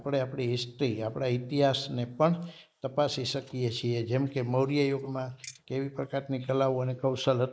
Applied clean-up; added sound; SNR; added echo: neural mask model Resemble Enhance denoiser.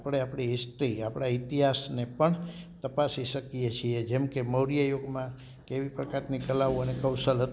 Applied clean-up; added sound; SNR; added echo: none; none; none; none.